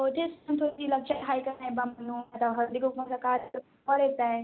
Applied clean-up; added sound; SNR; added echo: none; none; none; none.